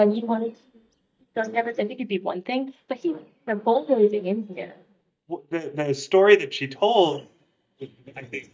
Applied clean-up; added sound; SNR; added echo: neural mask model DeepFilterNet 3.